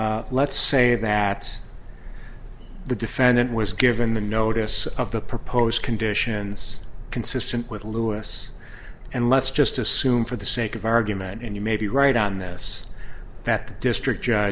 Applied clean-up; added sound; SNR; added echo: none; none; none; none.